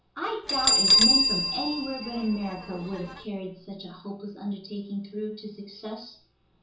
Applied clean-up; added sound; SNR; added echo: none; Bell; -4 dB; reverberation time 0.7 s.